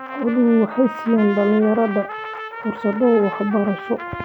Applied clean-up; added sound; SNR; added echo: none; Trumpet; 12 dB; none.